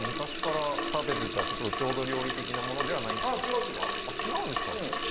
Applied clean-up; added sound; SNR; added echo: none; Drip / Water tap, faucet + Water tap, faucet; -2 dB; none.